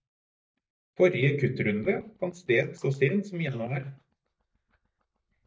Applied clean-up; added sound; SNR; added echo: neural mask model DeepFilterNet 3.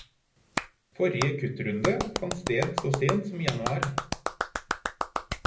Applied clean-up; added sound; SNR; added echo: none; Clapping; 3 dB; reverberation time 0.5 s.